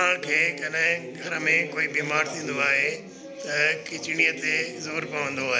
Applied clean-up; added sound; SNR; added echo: none; none; none; none.